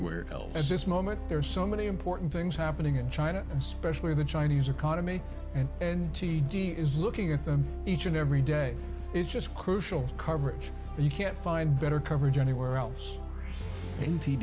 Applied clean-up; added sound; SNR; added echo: none; none; none; none.